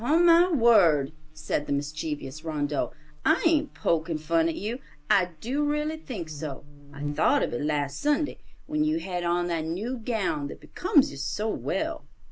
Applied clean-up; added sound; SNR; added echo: none; Buzz; 13 dB; none.